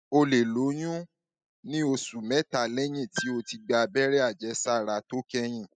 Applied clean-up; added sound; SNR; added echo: classical method spectral subtraction.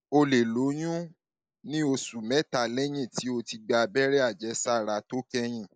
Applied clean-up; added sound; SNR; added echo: neural mask model Resemble Enhance denoiser.